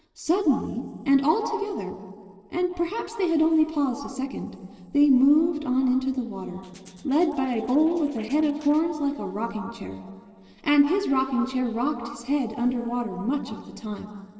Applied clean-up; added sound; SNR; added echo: neural separator model SepFormer DNS4.